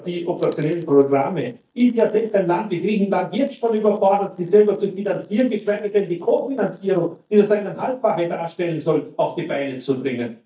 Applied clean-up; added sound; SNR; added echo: neural mask model DeepFilterNet 3.